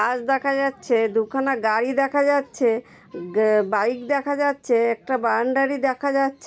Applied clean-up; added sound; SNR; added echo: none; none; none; none.